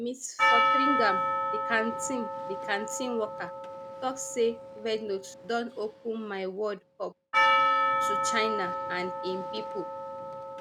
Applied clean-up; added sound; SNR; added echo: none; Percussion; -4 dB; none.